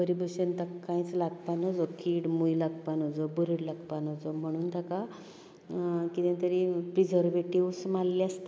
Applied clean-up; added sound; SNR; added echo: none; none; none; none.